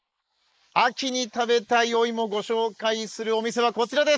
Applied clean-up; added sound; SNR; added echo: neural mask model Resemble Enhance denoiser.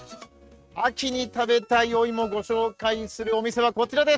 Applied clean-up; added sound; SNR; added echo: neural mask model RNNoise.